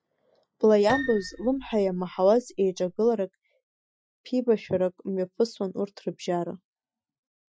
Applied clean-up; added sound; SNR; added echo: classical method Wiener filter.